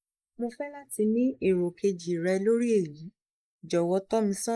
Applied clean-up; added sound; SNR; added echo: neural mask model Resemble Enhance denoiser.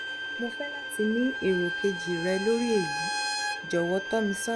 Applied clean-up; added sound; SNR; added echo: none; Bowed string instrument + Bowed string instrument; 4 dB; none.